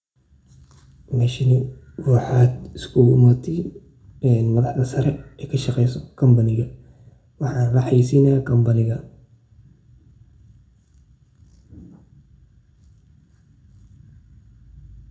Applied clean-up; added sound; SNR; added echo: none; none; none; reverberation time 0.3 s.